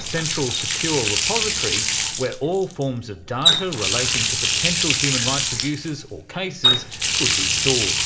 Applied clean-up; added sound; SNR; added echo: none; Water tap, faucet; -5 dB; reverberation time 2.2 s.